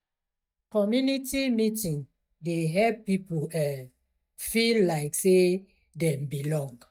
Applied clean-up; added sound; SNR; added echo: neural mask model DeepFilterNet 3.